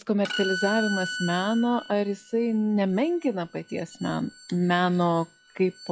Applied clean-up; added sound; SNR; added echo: classical method log-MMSE.